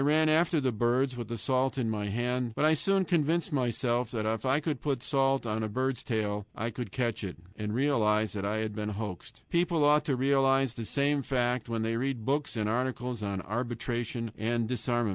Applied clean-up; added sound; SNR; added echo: none; none; none; none.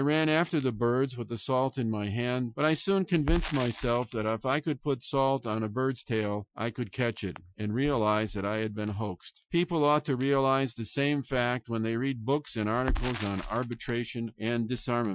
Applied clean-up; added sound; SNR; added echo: classical method Wiener filter.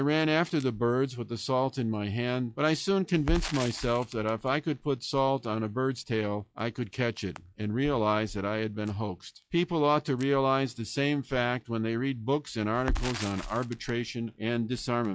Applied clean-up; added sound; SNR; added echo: classical method log-MMSE.